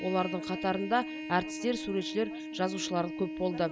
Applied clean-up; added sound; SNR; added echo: none; Trumpet; 7 dB; none.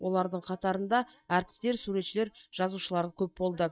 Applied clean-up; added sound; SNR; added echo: neural mask model DeepFilterNet 3.